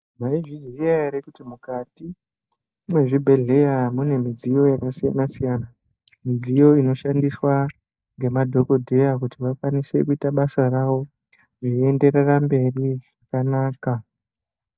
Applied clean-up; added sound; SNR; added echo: neural mask model DeepFilterNet 3.